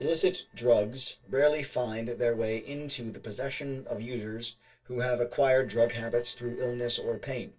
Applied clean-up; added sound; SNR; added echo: neural separator model SepFormer DNS4.